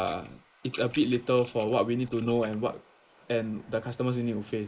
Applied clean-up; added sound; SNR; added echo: neural mask model Resemble Enhance denoiser.